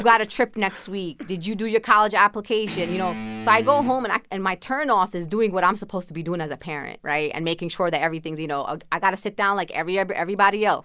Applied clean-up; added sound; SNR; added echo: none; Guitar; 11 dB; none.